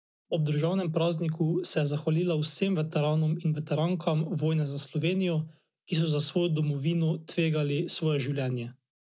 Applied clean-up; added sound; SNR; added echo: none; none; none; none.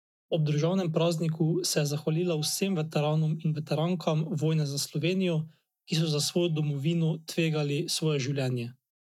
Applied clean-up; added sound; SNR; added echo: neural mask model DeepFilterNet 3.